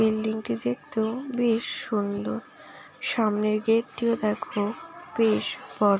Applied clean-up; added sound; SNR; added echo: none; none; none; none.